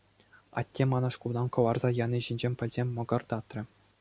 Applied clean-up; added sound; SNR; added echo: none; none; none; none.